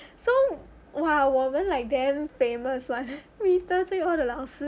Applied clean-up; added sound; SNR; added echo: none; none; none; none.